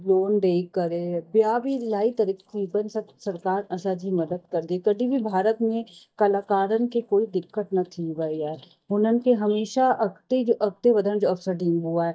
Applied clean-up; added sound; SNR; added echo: neural mask model DeepFilterNet 3.